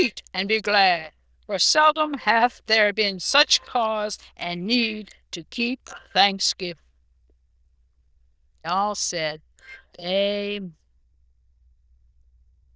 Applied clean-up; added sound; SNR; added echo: neural diffusion model UNIVERSE++.